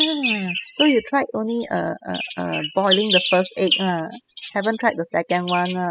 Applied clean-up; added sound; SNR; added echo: classical method spectral subtraction.